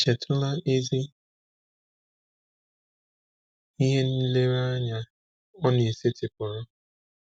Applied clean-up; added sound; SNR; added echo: none; none; none; none.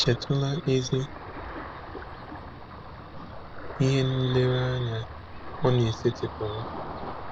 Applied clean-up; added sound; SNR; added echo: none; Ocean; 9 dB; none.